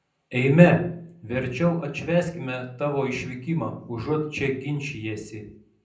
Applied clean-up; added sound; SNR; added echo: none; none; none; reverberation time 0.6 s.